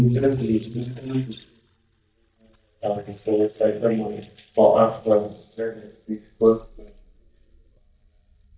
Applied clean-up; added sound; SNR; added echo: neural mask model DeepFilterNet 3.